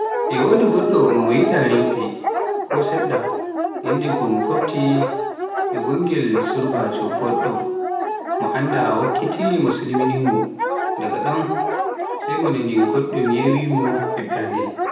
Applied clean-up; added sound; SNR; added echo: none; Dog; 1 dB; reverberation time 0.9 s.